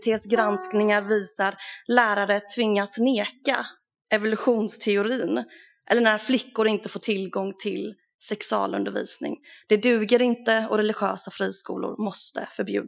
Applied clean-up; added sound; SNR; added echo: classical method Wiener filter.